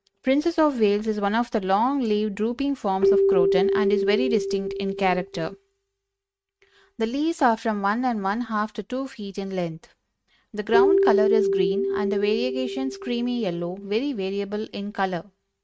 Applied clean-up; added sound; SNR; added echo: neural mask model RNNoise.